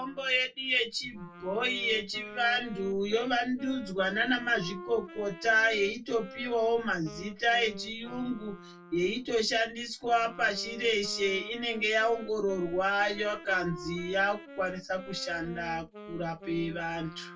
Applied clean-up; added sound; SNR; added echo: none; Wind instrument, woodwind instrument; 16 dB; reverberation time 0.1 s.